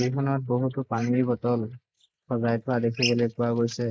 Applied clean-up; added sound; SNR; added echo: neural mask model Resemble Enhance denoiser.